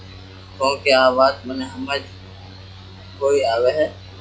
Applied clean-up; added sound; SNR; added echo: classical method log-MMSE.